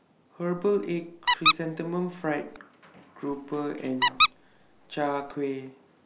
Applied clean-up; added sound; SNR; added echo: none; Squeak; -2 dB; none.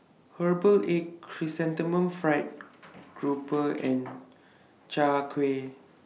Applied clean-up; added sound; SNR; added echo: none; none; none; none.